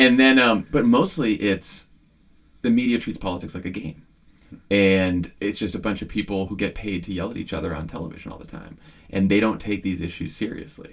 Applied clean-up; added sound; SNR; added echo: none; none; none; reverberation time 0.2 s.